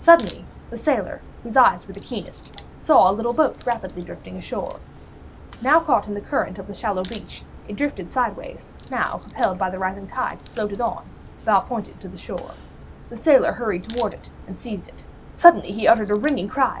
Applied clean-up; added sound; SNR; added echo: none; Crack; 19 dB; none.